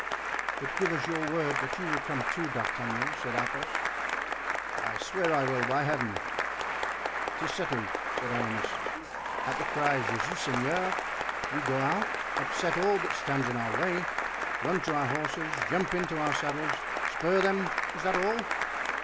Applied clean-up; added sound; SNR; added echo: none; Applause / Cheering; -1 dB; none.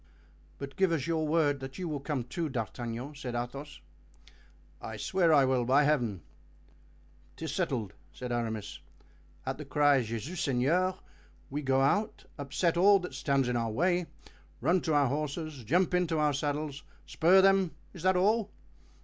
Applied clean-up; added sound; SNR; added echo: none; none; none; none.